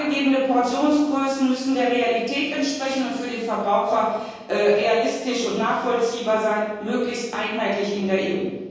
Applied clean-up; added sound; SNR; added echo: none; none; none; reverberation time 1.3 s.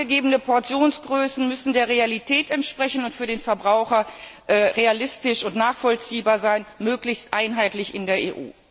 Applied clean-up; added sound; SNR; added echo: none; none; none; none.